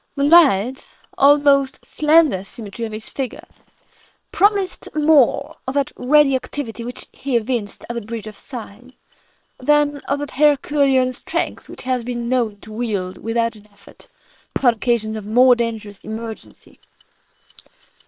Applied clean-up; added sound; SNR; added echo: neural separator model SepFormer WHAM!.